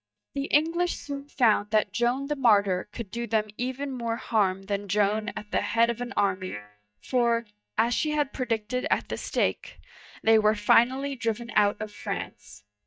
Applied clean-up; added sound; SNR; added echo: neural mask model DeepFilterNet 3.